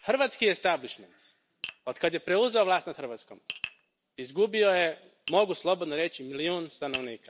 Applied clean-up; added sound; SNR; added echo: none; Tap; 18 dB; none.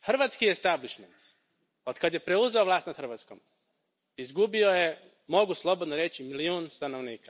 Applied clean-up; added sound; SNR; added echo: none; none; none; none.